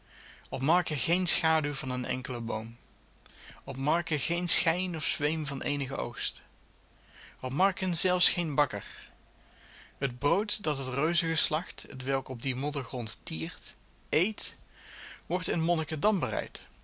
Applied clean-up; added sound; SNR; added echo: none; none; none; none.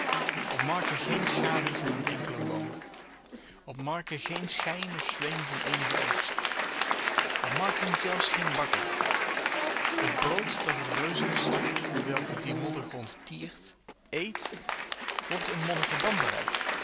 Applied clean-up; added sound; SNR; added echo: none; Applause / Crowd; -4 dB; none.